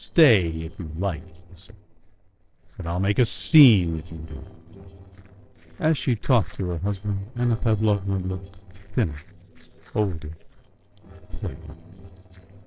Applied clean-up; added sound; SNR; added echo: neural separator model SepFormer DNS4.